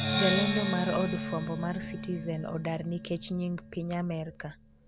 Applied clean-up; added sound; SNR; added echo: none; Percussion; 2 dB; none.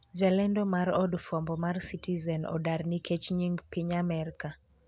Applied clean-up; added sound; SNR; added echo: none; none; none; none.